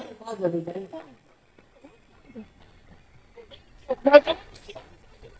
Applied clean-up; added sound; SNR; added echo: neural mask model DeepFilterNet 3.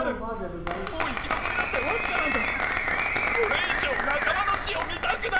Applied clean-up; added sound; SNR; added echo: none; Applause; -1 dB; reverberation time 0.4 s.